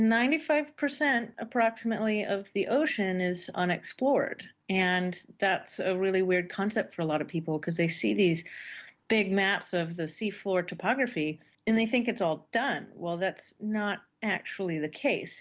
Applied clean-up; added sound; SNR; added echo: none; none; none; none.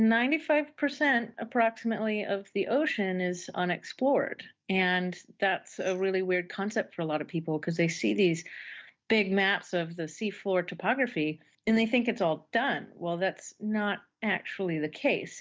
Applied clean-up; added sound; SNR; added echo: neural mask model DeepFilterNet 3.